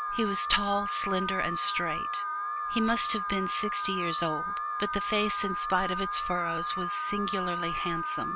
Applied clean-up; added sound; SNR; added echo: none; Alarm; 0 dB; none.